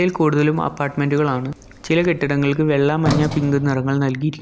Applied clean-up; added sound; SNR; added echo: none; Sliding door; 13 dB; none.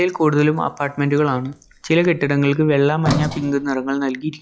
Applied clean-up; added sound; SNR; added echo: classical method log-MMSE.